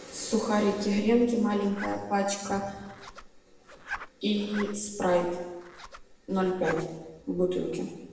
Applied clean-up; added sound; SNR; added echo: none; Zipper (clothing); 15 dB; reverberation time 1.0 s.